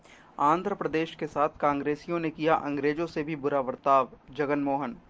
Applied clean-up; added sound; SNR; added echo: none; none; none; none.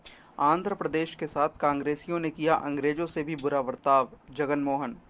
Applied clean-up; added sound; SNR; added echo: none; Tambourine; 17 dB; none.